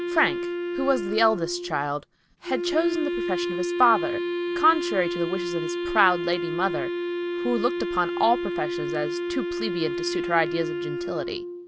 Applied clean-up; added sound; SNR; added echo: none; Wind instrument, woodwind instrument; 2 dB; none.